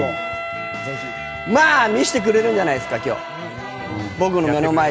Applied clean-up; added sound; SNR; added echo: none; Wind instrument, woodwind instrument; 12 dB; none.